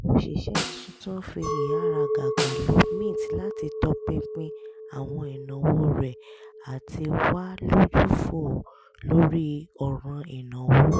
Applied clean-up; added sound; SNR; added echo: none; Snare drum + Chink, clink; 7 dB; none.